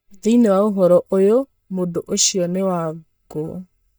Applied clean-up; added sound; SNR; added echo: neural mask model DeepFilterNet 3.